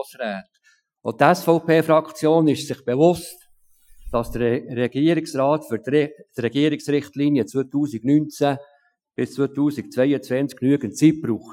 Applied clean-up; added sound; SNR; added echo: classical method Wiener filter.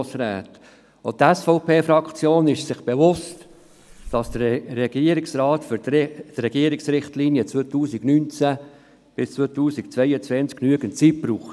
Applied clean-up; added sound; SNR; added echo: none; Fireworks; 17 dB; none.